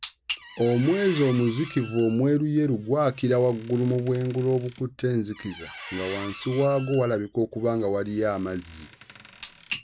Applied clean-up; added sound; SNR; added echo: none; Squeak; 18 dB; none.